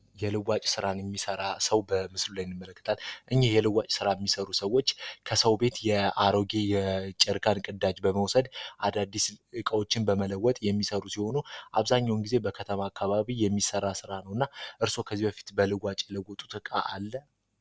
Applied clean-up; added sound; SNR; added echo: none; none; none; none.